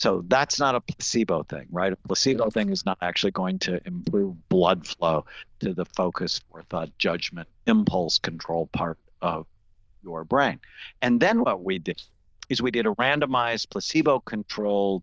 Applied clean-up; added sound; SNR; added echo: neural diffusion model UNIVERSE++.